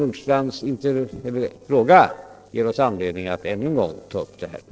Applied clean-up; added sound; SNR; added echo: neural separator model SepFormer DNS4.